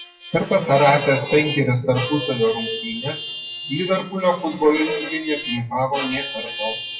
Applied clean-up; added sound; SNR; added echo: classical method WPE with log-MMSE.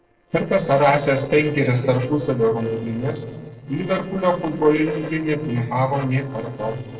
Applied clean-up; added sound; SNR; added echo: neural separator model SepFormer DNS4.